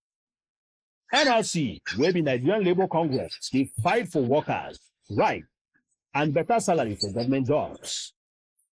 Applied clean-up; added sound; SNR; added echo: neural mask model Resemble Enhance denoiser.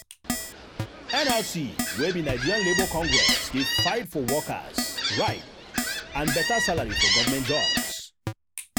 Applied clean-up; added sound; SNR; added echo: none; Keyboard (musical) + Gull, seagull; -2 dB; none.